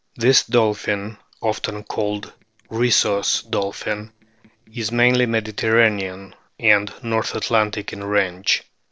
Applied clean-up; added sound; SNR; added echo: neural separator model SepFormer DNS4.